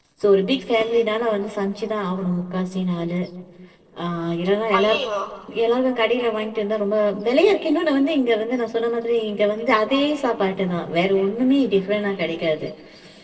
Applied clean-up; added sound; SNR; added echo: neural separator model SepFormer DNS4.